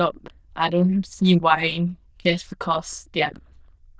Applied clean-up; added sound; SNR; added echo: neural diffusion model UNIVERSE++.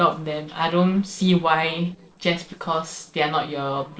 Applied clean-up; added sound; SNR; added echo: neural separator model SepFormer DNS4.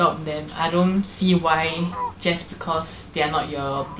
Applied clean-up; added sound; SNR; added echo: none; Fowl; 17 dB; none.